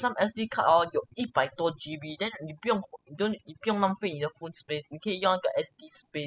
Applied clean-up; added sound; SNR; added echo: classical method spectral subtraction.